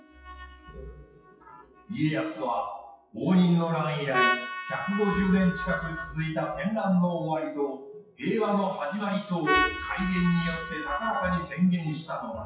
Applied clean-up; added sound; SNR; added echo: classical method WPE with log-MMSE.